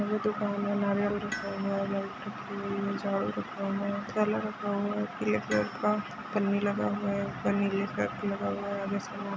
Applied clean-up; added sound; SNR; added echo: none; Tools; 18 dB; none.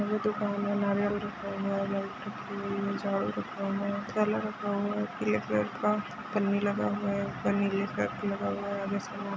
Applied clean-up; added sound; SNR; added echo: none; none; none; none.